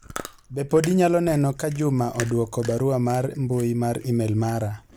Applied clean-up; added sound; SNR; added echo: none; Chewing, mastication; 18 dB; none.